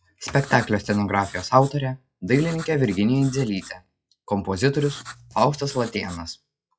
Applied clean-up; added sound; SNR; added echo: classical method log-MMSE.